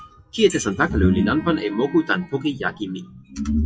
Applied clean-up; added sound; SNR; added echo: classical method WPE with log-MMSE.